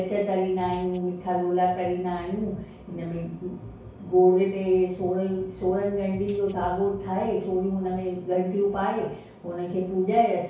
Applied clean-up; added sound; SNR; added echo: none; Tambourine; 19 dB; reverberation time 0.6 s.